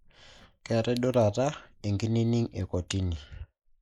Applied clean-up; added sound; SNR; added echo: neural mask model Resemble Enhance denoiser.